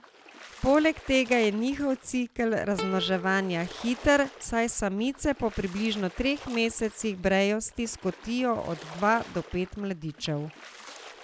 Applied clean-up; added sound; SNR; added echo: none; Splash, splatter + Plucked string instrument; 17 dB; none.